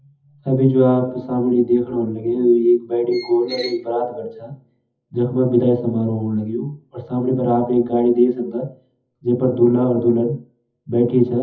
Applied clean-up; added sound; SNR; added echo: classical method WPE with log-MMSE.